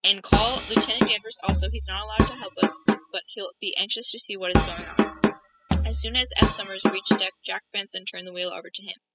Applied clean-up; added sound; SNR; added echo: classical method spectral subtraction.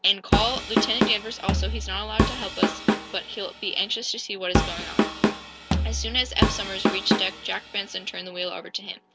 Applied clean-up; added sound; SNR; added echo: none; Drum kit; -4 dB; none.